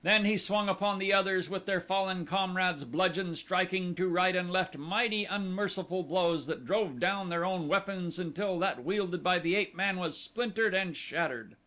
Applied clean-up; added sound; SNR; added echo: none; none; none; none.